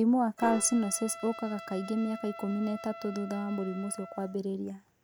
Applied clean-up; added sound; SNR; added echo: none; Trumpet + Piano; 13 dB; none.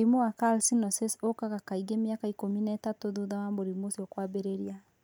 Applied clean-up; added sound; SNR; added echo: none; none; none; none.